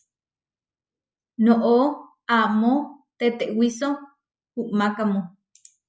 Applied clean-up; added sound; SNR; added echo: none; none; none; none.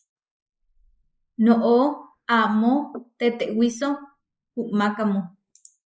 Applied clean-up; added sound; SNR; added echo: neural mask model Resemble Enhance denoiser.